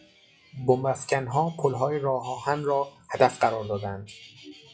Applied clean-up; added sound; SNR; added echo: classical method log-MMSE.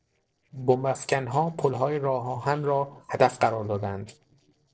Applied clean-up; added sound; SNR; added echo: neural separator model SepFormer DNS4.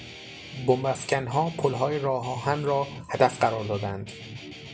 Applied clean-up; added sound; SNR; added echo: none; Guitar; 14 dB; none.